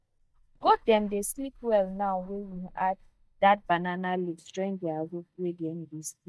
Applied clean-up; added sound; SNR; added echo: neural mask model DeepFilterNet 3.